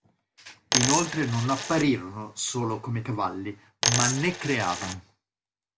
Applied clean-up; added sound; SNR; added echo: none; Coin (dropping); 0 dB; none.